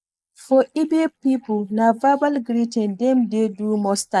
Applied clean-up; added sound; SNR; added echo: neural mask model Resemble Enhance denoiser.